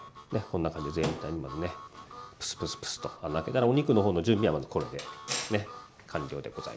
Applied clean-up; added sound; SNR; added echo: none; Harmonica; 16 dB; none.